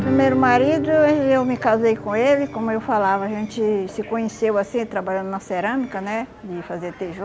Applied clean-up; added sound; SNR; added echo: none; Guitar; 12 dB; none.